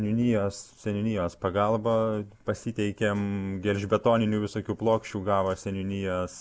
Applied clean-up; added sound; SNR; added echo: none; none; none; none.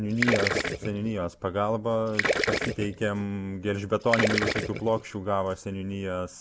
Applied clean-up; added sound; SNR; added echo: none; Gurgling; 2 dB; none.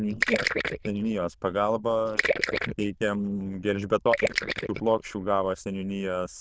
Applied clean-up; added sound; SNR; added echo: neural diffusion model UNIVERSE++.